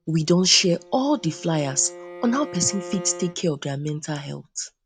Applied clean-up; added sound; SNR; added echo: none; Bowed string instrument; 16 dB; none.